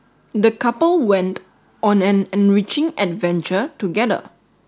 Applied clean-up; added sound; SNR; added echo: none; none; none; none.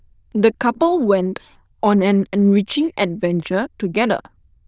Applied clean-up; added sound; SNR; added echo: neural diffusion model UNIVERSE++.